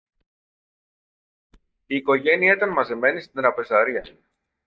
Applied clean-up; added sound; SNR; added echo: neural mask model DeepFilterNet 3.